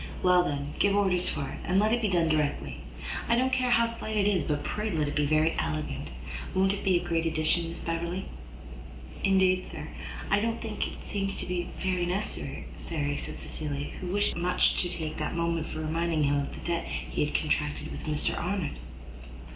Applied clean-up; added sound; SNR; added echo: none; none; none; none.